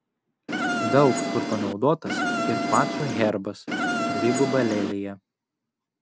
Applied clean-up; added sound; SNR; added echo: none; Insect; 0 dB; none.